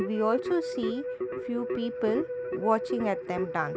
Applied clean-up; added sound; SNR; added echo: none; Keyboard (musical); 3 dB; none.